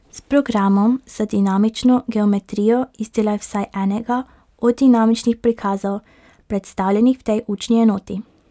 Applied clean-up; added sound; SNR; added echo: none; none; none; none.